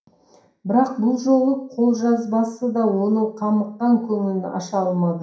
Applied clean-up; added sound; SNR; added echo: none; none; none; reverberation time 0.5 s.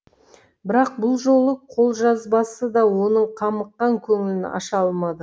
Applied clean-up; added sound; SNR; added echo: none; none; none; none.